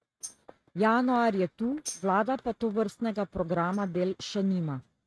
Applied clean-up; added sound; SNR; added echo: neural mask model RNNoise.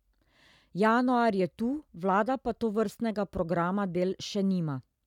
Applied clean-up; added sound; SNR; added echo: none; none; none; none.